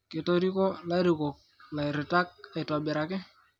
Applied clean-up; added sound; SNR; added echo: none; none; none; none.